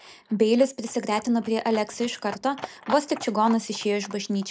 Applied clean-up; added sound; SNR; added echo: neural mask model Resemble Enhance denoiser.